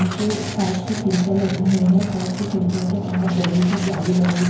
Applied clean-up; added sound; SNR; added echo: none; Tearing; 14 dB; reverberation time 0.9 s.